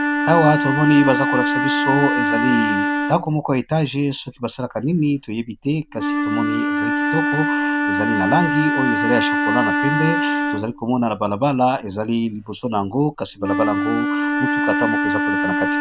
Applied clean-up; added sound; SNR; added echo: none; Wind instrument, woodwind instrument; 0 dB; none.